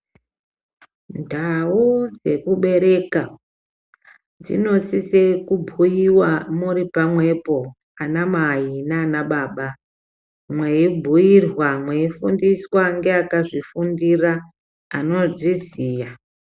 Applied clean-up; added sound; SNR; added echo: none; none; none; none.